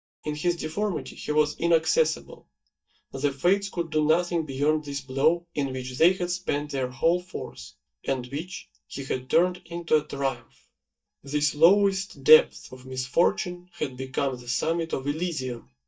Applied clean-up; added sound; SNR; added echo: neural mask model DeepFilterNet 3.